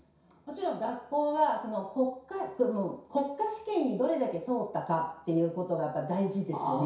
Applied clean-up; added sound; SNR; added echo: none; none; none; reverberation time 0.6 s.